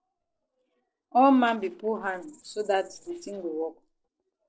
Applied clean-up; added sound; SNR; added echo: neural separator model SepFormer DNS4.